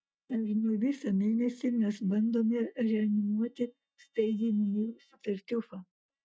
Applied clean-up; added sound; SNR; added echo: neural mask model DeepFilterNet 3.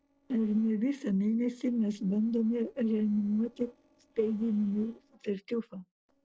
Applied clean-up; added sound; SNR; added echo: neural separator model SepFormer DNS4.